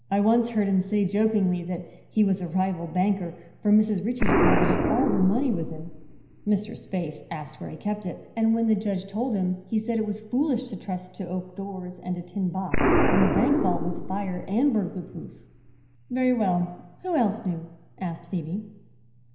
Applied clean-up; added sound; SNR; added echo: none; Explosion; 4 dB; reverberation time 0.9 s.